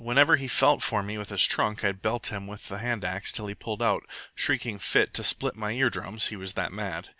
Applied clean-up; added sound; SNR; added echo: none; none; none; none.